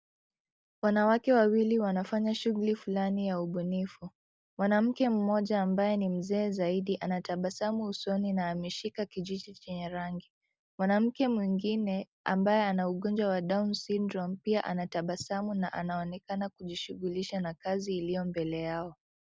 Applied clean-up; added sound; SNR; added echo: none; none; none; none.